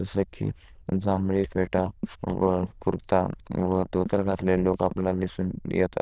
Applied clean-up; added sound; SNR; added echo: neural diffusion model UNIVERSE++.